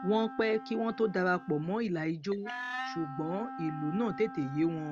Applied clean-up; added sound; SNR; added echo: none; Wind instrument, woodwind instrument; 11 dB; none.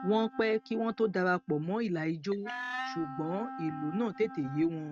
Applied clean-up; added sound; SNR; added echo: neural mask model RNNoise.